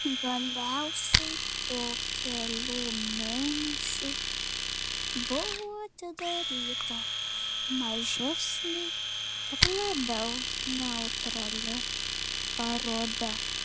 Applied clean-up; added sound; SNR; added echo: none; Domestic sounds, home sounds; -4 dB; none.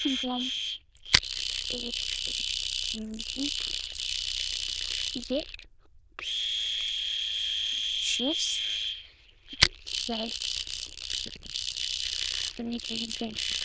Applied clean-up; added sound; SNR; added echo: neural diffusion model UNIVERSE++.